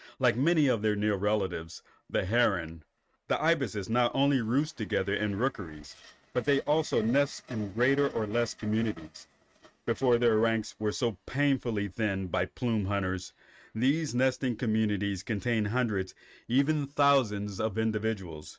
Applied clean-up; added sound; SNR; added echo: neural mask model RNNoise.